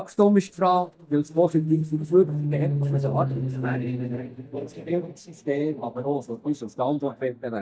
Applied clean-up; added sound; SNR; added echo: neural mask model DeepFilterNet 3.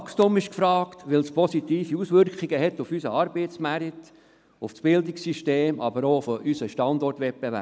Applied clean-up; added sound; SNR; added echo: none; none; none; none.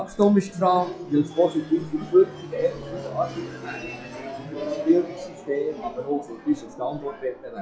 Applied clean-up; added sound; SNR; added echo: classical method WPE with log-MMSE.